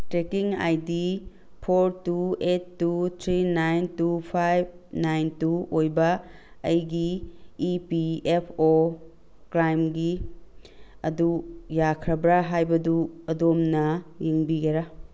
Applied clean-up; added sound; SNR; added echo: none; none; none; none.